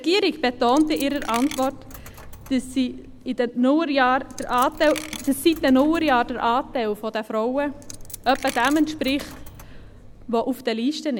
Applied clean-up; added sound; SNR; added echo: none; Coin (dropping); 16 dB; none.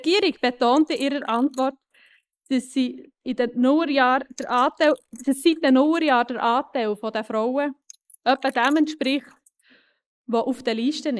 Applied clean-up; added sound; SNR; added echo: neural mask model Resemble Enhance denoiser.